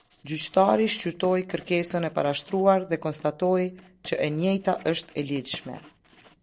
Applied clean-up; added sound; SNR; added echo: neural separator model SepFormer DNS4.